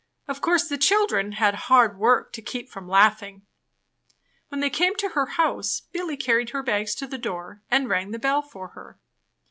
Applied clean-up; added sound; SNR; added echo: none; none; none; none.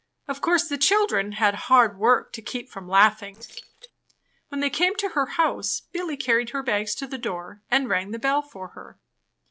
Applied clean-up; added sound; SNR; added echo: neural separator model SepFormer DNS4.